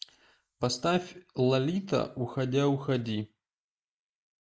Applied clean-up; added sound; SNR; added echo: neural mask model Resemble Enhance denoiser.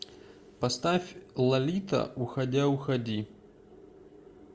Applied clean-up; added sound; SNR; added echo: none; none; none; none.